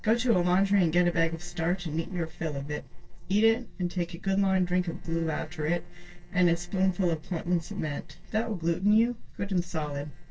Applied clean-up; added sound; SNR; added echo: neural separator model SepFormer DNS4.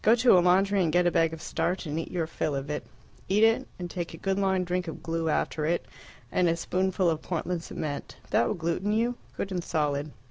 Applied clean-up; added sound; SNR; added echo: none; none; none; none.